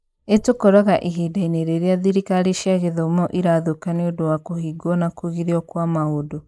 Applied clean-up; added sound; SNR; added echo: neural mask model Resemble Enhance denoiser.